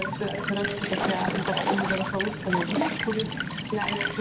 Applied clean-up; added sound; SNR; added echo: none; Walk, footsteps / Stream / Trickle, dribble / Chirp, tweet; -1 dB; none.